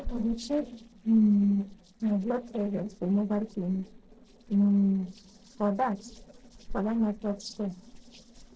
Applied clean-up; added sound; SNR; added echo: neural separator model SepFormer DNS4.